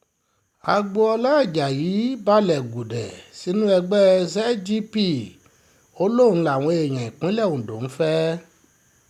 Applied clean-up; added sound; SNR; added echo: none; none; none; none.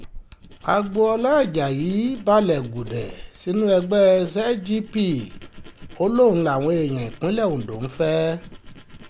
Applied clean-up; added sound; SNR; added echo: none; Tools; 18 dB; none.